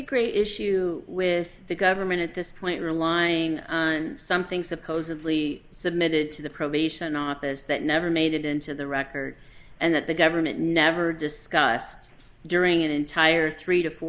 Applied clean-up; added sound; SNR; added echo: none; none; none; none.